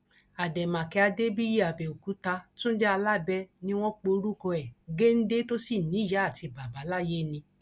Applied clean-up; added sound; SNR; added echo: none; none; none; none.